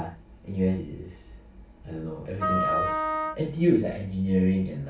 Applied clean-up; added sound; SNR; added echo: none; Wind instrument, woodwind instrument; 1 dB; reverberation time 0.3 s.